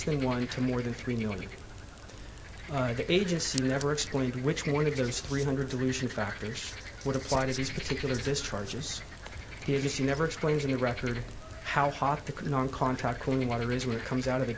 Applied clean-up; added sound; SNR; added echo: none; Frog; 11 dB; none.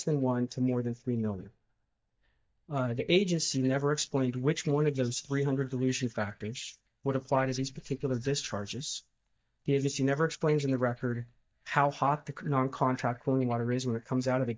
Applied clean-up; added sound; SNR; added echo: neural mask model DeepFilterNet 3.